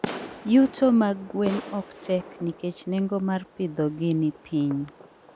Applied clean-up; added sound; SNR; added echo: none; Fireworks; 15 dB; none.